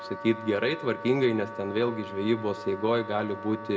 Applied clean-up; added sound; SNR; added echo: none; Wind instrument, woodwind instrument; 12 dB; reverberation time 1.7 s.